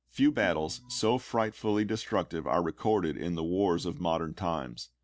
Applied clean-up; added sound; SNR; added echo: none; Organ; 19 dB; none.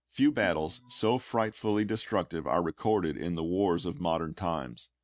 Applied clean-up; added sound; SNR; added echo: neural mask model RNNoise.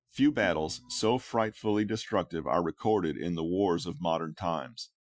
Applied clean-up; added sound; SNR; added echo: classical method Wiener filter.